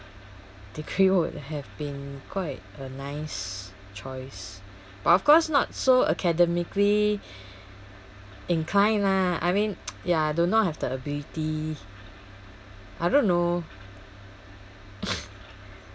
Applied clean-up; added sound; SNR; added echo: none; none; none; none.